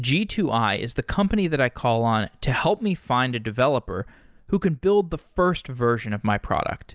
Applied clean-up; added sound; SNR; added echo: none; none; none; none.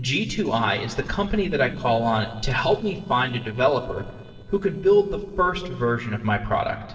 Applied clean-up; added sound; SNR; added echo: neural separator model SepFormer DNS4.